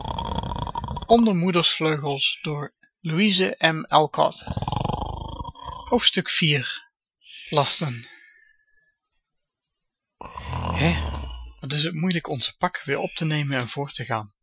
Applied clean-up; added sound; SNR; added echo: classical method Wiener filter.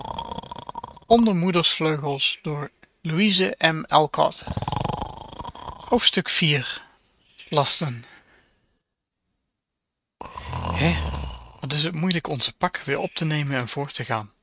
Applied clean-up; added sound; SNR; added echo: neural mask model RNNoise.